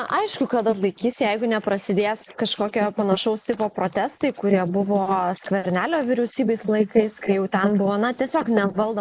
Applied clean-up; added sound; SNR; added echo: neural mask model Resemble Enhance denoiser.